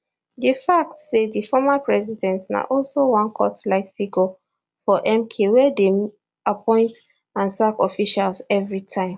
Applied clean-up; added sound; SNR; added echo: none; none; none; none.